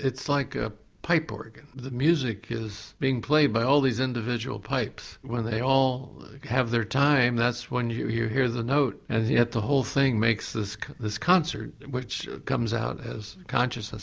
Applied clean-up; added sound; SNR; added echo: none; none; none; none.